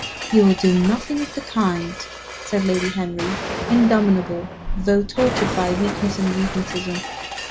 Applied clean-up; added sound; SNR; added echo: none; Explosion; 8 dB; none.